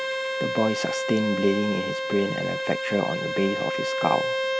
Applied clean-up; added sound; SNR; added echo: none; Bowed string instrument; 1 dB; none.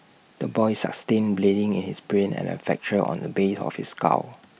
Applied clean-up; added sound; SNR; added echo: none; none; none; none.